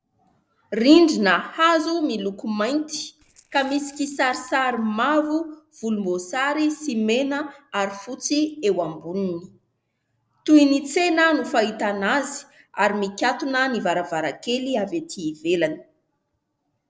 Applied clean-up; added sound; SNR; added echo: neural separator model SepFormer DNS4.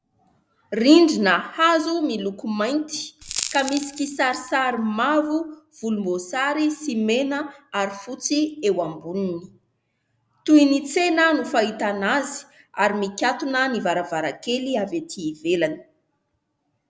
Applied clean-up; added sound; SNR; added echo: none; Crackle; 13 dB; none.